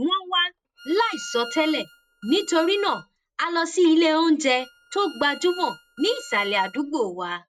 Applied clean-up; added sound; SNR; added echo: neural mask model RNNoise.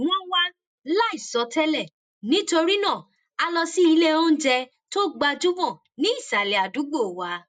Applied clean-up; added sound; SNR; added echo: none; none; none; none.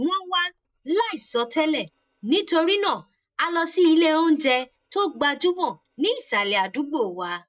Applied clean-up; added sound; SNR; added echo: neural mask model DeepFilterNet 3.